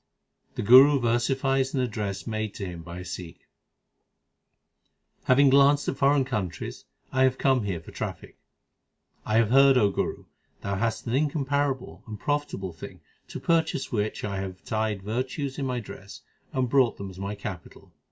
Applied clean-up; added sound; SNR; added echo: none; none; none; none.